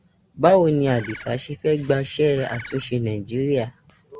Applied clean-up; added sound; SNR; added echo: none; Bird; 16 dB; none.